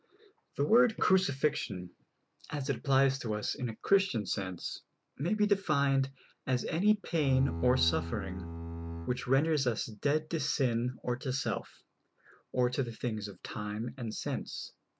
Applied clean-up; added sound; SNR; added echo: none; Bowed string instrument; 7 dB; none.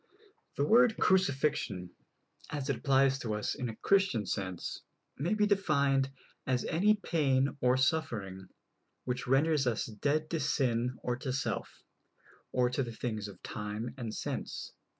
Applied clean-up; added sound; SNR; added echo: none; none; none; none.